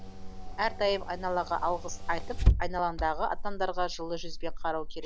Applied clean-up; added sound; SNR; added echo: none; Engine / Car; -1 dB; none.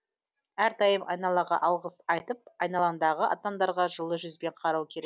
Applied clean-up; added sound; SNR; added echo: none; none; none; none.